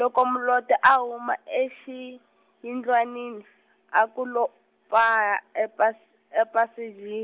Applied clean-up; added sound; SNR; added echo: none; none; none; none.